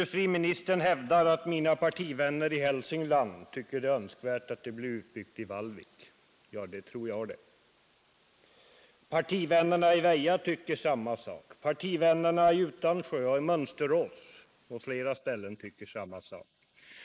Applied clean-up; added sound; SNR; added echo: neural mask model Resemble Enhance denoiser.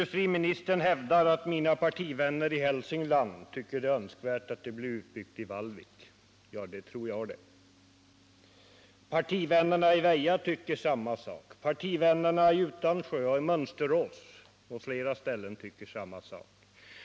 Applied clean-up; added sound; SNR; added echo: none; none; none; none.